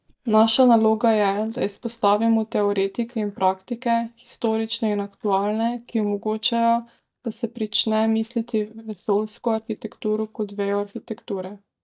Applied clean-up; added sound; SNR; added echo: neural mask model DeepFilterNet 3.